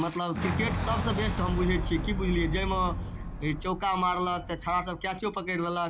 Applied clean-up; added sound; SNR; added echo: none; Boom; 3 dB; none.